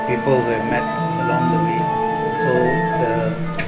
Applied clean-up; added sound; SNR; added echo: none; Musical instrument; -3 dB; none.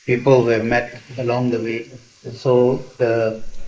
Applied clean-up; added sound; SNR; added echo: neural mask model Resemble Enhance denoiser.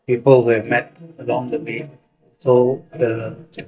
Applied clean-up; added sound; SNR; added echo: neural mask model DeepFilterNet 3.